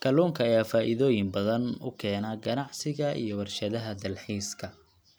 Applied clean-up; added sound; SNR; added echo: none; none; none; none.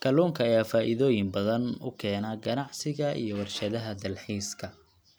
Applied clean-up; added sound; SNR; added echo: none; Fart; 20 dB; none.